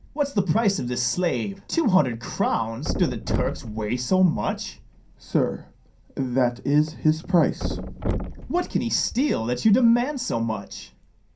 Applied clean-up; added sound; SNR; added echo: none; Thump, thud; 11 dB; reverberation time 0.3 s.